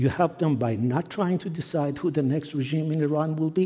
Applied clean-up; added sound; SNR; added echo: none; none; none; none.